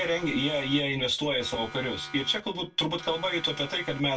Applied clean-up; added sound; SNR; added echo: none; Siren; 16 dB; reverberation time 0.2 s.